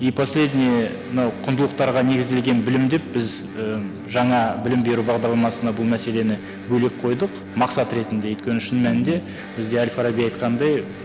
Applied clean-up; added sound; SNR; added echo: none; Electric guitar; 14 dB; none.